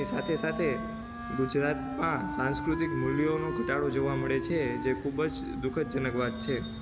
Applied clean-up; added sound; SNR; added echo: none; Wind instrument, woodwind instrument; 6 dB; none.